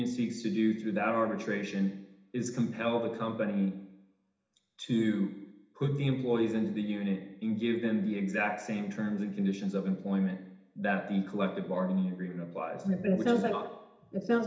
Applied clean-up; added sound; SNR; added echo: none; none; none; reverberation time 0.8 s.